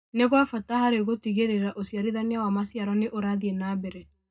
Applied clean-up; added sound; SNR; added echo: none; none; none; reverberation time 0.2 s.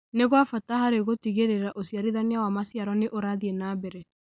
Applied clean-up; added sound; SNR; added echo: none; none; none; none.